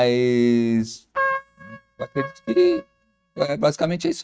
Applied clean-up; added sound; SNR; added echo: neural mask model RNNoise.